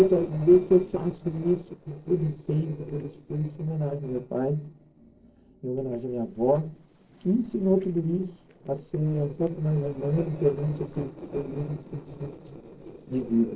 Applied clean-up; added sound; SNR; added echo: neural separator model SepFormer DNS4.